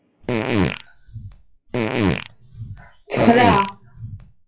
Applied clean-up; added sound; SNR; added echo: classical method WPE with log-MMSE.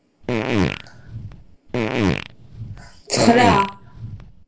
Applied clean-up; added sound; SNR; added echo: none; Fart; 0 dB; reverberation time 0.3 s.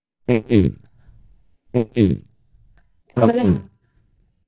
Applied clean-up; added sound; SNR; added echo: neural mask model DeepFilterNet 3.